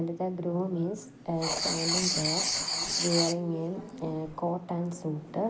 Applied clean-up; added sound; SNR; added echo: none; Writing; 2 dB; none.